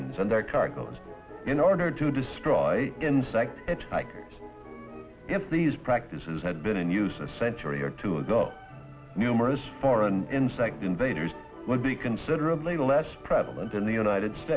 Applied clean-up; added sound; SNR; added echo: none; none; none; none.